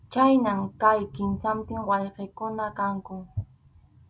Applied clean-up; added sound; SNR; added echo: none; none; none; none.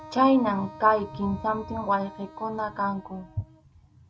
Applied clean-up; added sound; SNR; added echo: none; Wind instrument, woodwind instrument; 19 dB; none.